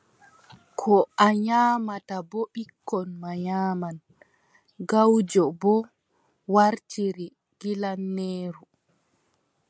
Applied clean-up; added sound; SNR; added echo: none; none; none; none.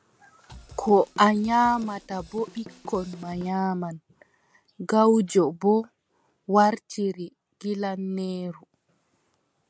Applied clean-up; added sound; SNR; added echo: none; Drum / Drum kit; 20 dB; none.